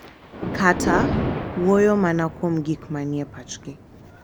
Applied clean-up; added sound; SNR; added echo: none; Thunder; 6 dB; none.